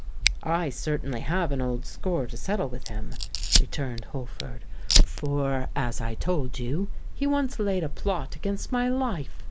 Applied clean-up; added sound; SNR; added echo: none; Fire; -4 dB; none.